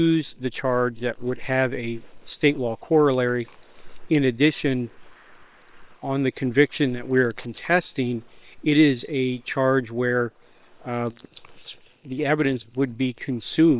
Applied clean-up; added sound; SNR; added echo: neural separator model SepFormer WHAM!.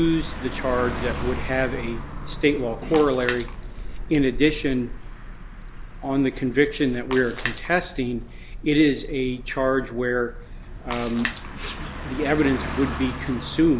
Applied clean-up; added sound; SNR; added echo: none; Splash, splatter + Car passing by; 12 dB; none.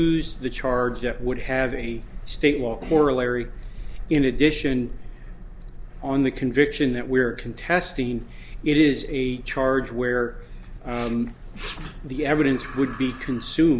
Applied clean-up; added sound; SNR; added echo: none; none; none; none.